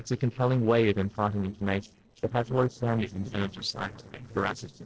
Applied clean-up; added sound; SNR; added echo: neural separator model SepFormer DNS4.